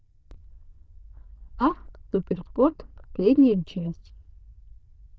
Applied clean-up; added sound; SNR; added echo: neural diffusion model UNIVERSE++.